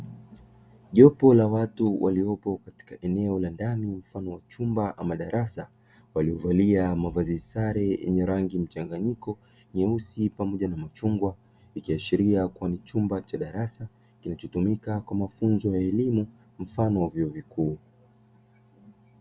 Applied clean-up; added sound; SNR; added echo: none; none; none; none.